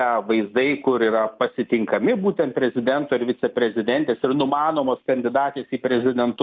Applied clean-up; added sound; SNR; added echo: none; none; none; none.